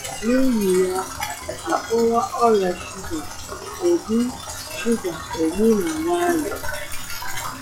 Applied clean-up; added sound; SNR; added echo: classical method log-MMSE.